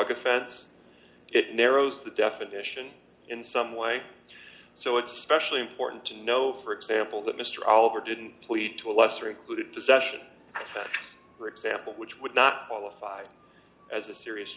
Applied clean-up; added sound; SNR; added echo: none; none; none; none.